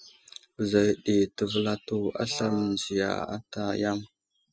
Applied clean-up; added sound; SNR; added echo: classical method spectral subtraction.